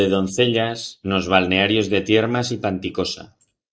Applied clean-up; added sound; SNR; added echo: neural mask model Resemble Enhance denoiser.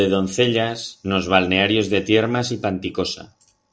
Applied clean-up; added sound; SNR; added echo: none; none; none; none.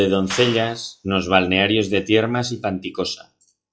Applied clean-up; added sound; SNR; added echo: classical method log-MMSE.